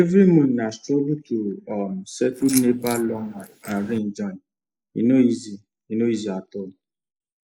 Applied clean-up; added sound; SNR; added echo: neural mask model Resemble Enhance denoiser.